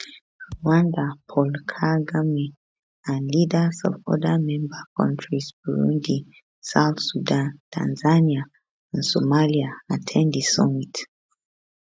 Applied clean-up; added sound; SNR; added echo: neural mask model RNNoise.